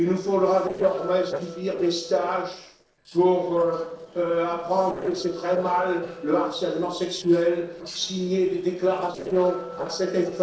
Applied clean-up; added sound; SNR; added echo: neural separator model SepFormer DNS4.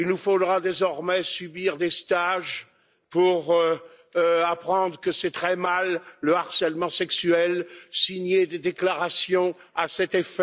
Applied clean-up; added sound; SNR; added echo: none; none; none; none.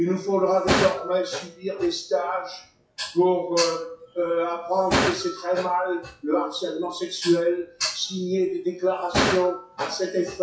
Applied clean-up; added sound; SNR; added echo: classical method WPE with log-MMSE.